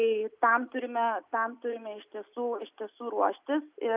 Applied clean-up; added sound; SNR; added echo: none; none; none; none.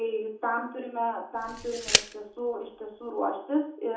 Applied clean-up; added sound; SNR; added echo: none; Tick; 0 dB; reverberation time 0.6 s.